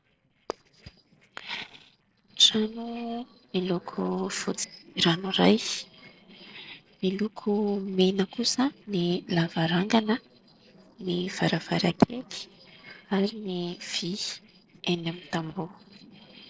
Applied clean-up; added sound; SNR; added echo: neural separator model SepFormer DNS4.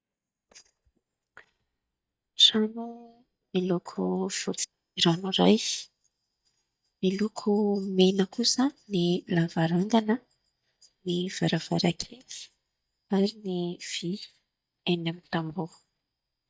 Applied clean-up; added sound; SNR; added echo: neural mask model DeepFilterNet 3.